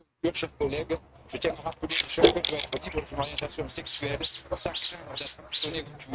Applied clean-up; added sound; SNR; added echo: neural mask model RNNoise.